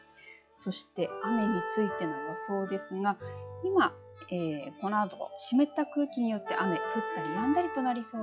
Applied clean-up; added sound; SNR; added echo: classical method log-MMSE.